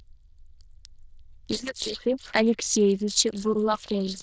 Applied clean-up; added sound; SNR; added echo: neural diffusion model UNIVERSE++.